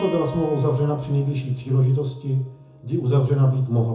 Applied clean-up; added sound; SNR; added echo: none; Keyboard (musical); 20 dB; reverberation time 0.6 s.